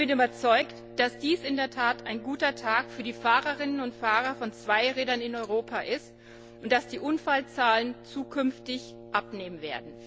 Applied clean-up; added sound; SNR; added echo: none; Brass instrument; 17 dB; none.